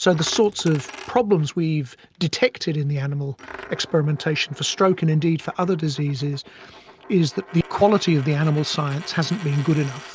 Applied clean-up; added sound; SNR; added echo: none; Coin (dropping); 20 dB; none.